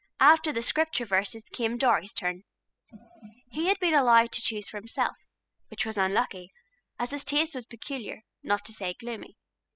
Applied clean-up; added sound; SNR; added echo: classical method spectral subtraction.